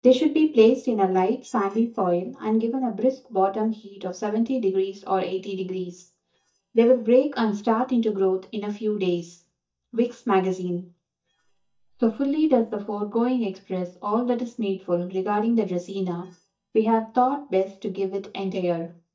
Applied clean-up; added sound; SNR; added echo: neural mask model DeepFilterNet 3.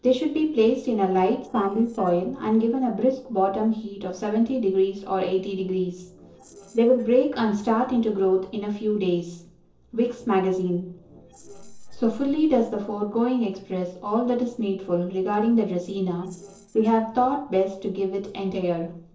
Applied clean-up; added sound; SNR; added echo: neural separator model SepFormer DNS4.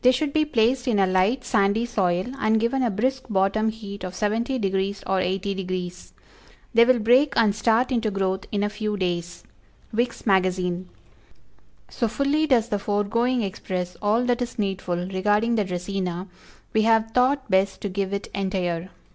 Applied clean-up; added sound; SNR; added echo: none; none; none; none.